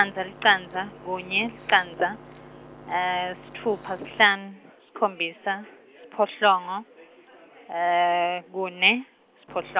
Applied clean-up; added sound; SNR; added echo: none; none; none; none.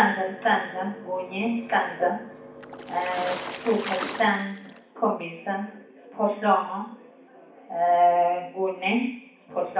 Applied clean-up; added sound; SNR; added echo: none; Water / Splash, splatter; 10 dB; reverberation time 0.6 s.